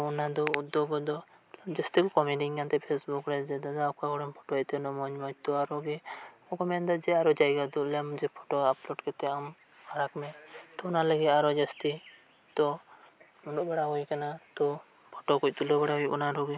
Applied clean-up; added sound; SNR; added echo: none; none; none; none.